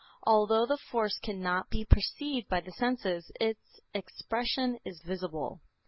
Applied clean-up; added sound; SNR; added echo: none; none; none; none.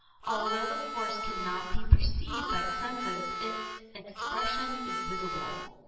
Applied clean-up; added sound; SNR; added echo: none; Harmonica; 4 dB; reverberation time 1.4 s.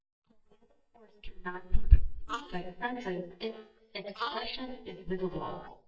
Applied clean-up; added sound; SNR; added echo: neural mask model DeepFilterNet 3.